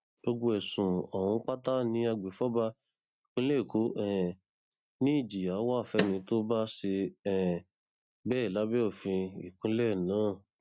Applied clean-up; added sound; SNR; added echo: neural mask model RNNoise.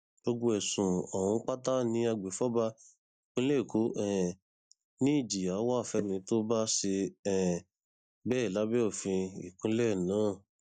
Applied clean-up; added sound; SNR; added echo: neural mask model DeepFilterNet 3.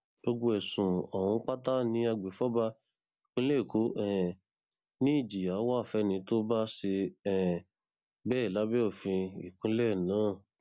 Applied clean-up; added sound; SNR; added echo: none; none; none; none.